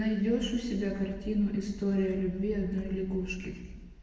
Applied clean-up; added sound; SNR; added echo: none; none; none; reverberation time 1.2 s.